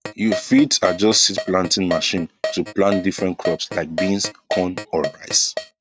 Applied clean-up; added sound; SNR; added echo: neural mask model RNNoise.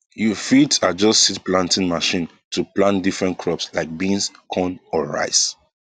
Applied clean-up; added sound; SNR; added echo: none; none; none; none.